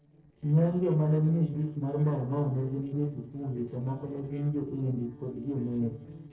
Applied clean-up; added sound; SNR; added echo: neural separator model SepFormer DNS4.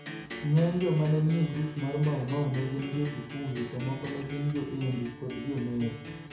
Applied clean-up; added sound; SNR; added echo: none; Acoustic guitar; 11 dB; reverberation time 0.6 s.